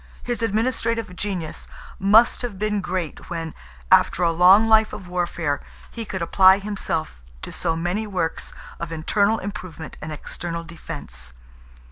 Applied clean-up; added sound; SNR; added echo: none; none; none; none.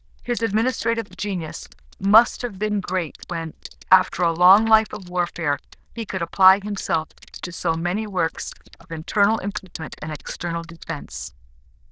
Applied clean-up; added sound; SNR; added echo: neural diffusion model UNIVERSE++.